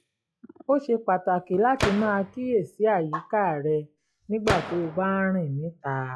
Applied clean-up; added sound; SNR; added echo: classical method log-MMSE.